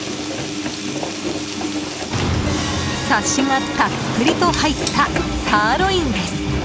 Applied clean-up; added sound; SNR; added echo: none; Engine; 5 dB; none.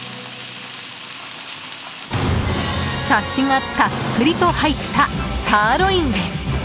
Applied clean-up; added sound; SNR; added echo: none; none; none; none.